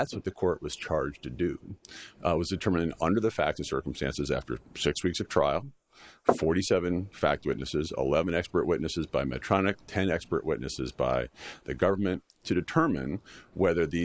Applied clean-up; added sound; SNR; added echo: neural mask model Resemble Enhance denoiser.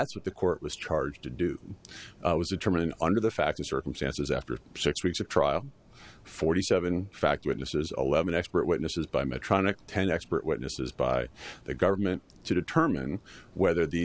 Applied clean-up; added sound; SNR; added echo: none; none; none; none.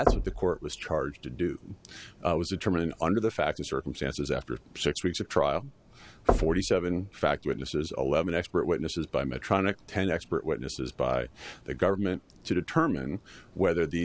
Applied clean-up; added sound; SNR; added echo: none; Knock / Wood; 4 dB; none.